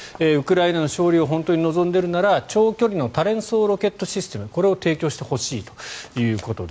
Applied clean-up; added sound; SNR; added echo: none; none; none; none.